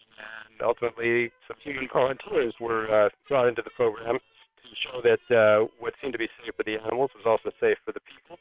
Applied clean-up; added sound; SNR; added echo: neural separator model SepFormer WHAM!.